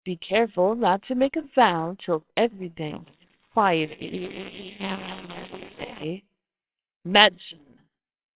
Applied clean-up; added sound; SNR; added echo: neural separator model SepFormer WHAMR!.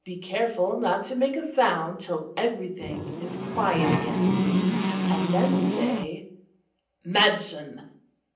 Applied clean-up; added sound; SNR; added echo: none; Buzz; -3 dB; reverberation time 0.6 s.